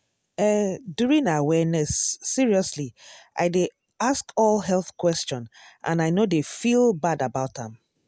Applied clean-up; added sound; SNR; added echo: none; none; none; none.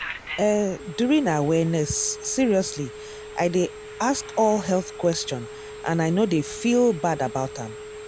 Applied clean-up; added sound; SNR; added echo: none; Telephone; 14 dB; none.